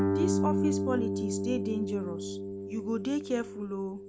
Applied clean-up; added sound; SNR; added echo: none; Guitar; -2 dB; none.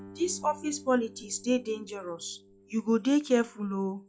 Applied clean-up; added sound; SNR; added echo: classical method log-MMSE.